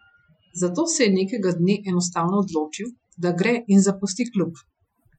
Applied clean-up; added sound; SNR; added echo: classical method Wiener filter.